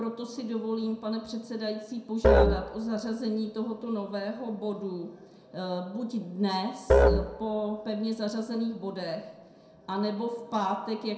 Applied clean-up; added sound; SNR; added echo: none; Musical instrument; -4 dB; reverberation time 0.6 s.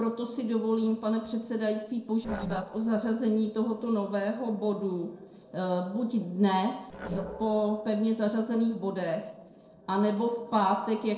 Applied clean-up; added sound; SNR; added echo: neural separator model SepFormer DNS4.